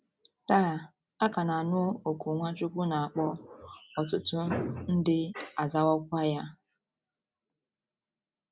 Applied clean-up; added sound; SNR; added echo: none; none; none; none.